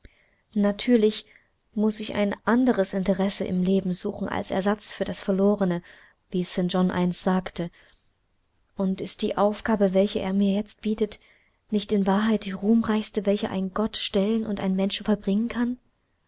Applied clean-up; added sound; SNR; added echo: none; none; none; none.